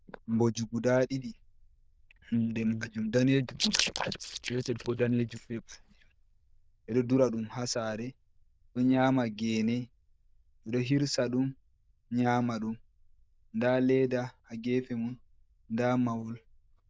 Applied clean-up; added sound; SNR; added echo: neural diffusion model UNIVERSE++.